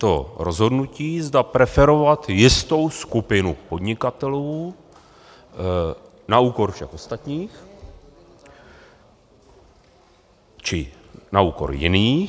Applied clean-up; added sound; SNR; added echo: none; none; none; none.